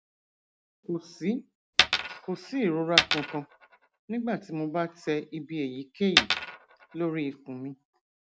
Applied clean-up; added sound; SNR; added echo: none; Coin (dropping); -4 dB; none.